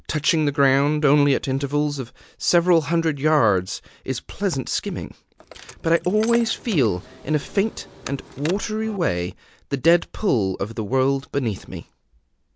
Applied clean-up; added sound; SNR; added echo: none; Car; 16 dB; none.